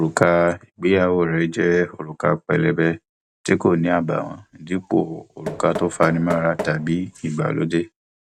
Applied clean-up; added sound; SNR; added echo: none; Knock; 13 dB; none.